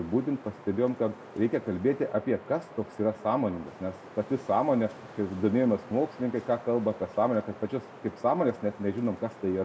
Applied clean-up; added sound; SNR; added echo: none; Wind; 19 dB; reverberation time 0.7 s.